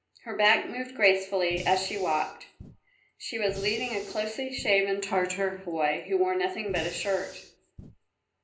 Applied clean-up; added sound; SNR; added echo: none; Fire; 17 dB; reverberation time 0.5 s.